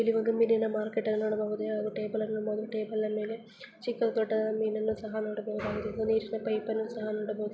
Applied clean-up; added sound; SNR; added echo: none; none; none; none.